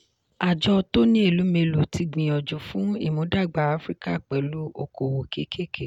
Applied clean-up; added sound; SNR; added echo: none; none; none; none.